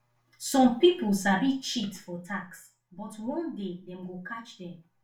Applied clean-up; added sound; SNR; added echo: none; none; none; reverberation time 0.3 s.